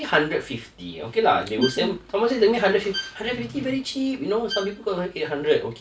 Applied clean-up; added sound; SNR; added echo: none; Bowed string instrument; 13 dB; none.